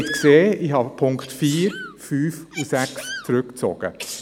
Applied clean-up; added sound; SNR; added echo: none; Sneeze; 14 dB; none.